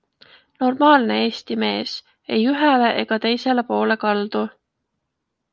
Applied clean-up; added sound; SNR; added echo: none; none; none; none.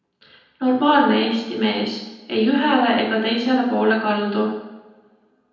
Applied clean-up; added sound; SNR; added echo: none; none; none; reverberation time 0.9 s.